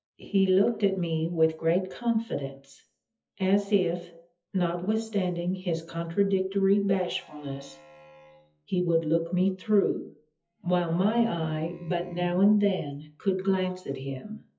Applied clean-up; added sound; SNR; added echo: classical method WPE with log-MMSE.